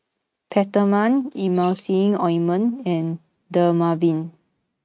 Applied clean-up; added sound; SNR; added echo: neural mask model RNNoise.